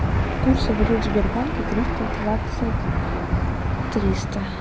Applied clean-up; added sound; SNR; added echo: none; Engine / Aircraft; -3 dB; none.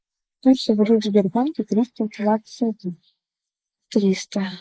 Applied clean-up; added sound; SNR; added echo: neural mask model Resemble Enhance denoiser.